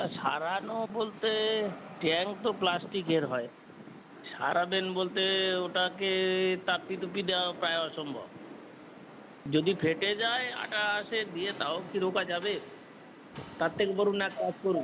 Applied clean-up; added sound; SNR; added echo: none; Rain + Wind; 15 dB; none.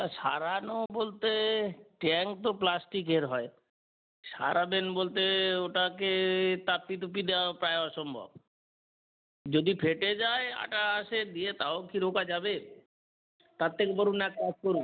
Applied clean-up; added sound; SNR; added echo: none; none; none; none.